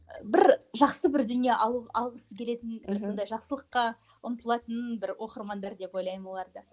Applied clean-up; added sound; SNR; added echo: none; none; none; none.